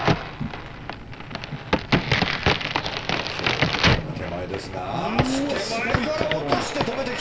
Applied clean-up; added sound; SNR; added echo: none; Crack; -4 dB; reverberation time 0.8 s.